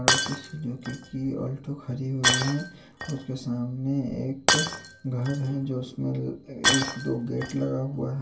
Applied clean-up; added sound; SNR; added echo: none; Shatter; 1 dB; reverberation time 0.2 s.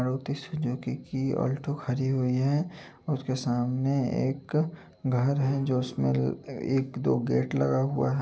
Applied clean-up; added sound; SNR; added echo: none; none; none; none.